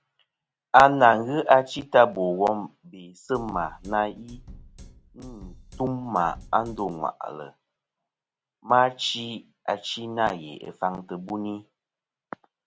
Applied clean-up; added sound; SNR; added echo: none; Drum kit; 20 dB; none.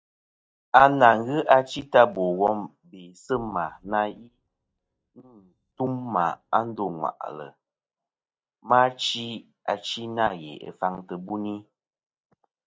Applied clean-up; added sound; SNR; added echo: neural mask model DeepFilterNet 3.